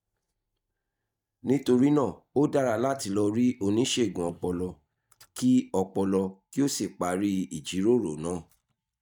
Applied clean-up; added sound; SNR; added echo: neural mask model DeepFilterNet 3.